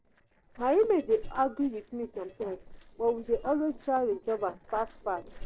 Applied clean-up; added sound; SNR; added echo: neural separator model SepFormer DNS4.